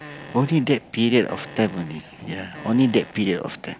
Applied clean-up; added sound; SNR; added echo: none; Fart; 20 dB; none.